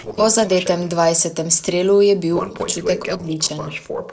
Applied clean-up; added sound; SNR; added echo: neural separator model SepFormer DNS4.